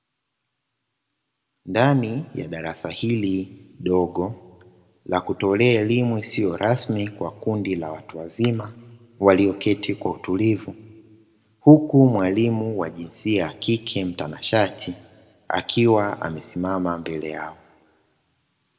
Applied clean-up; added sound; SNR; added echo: none; none; none; reverberation time 1.1 s.